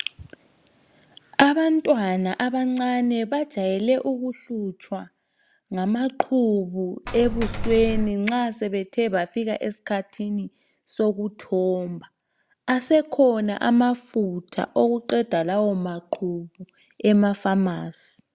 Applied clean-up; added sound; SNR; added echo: none; Coin (dropping); 3 dB; none.